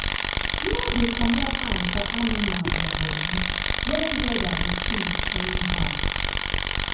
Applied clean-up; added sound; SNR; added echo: none; Tools; -4 dB; reverberation time 0.9 s.